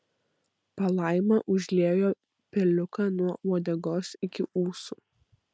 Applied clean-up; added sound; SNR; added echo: none; none; none; none.